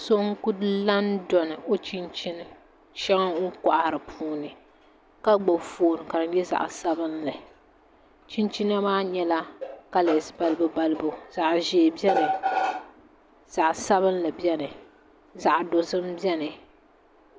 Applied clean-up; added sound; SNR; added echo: none; none; none; none.